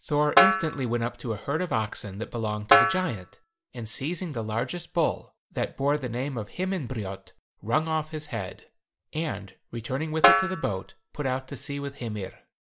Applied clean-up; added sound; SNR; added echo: none; Snare drum; -2 dB; none.